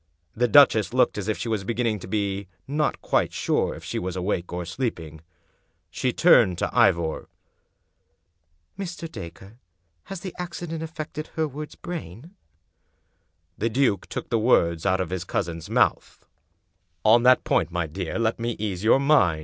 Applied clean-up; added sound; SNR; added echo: none; none; none; none.